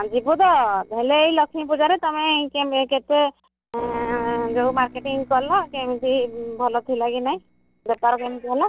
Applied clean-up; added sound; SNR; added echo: neural separator model SepFormer DNS4.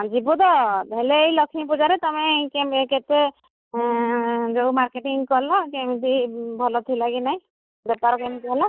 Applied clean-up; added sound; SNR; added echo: neural mask model Resemble Enhance denoiser.